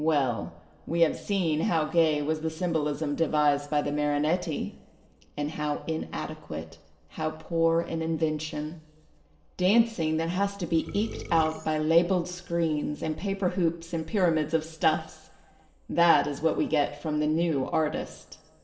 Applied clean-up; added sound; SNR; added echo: none; Burping, eructation; 11 dB; reverberation time 1.9 s.